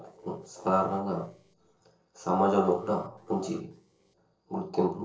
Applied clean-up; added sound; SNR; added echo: neural separator model SepFormer DNS4.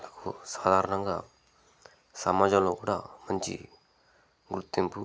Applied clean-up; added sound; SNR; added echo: none; none; none; none.